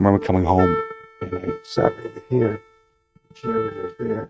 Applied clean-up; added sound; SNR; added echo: neural mask model RNNoise.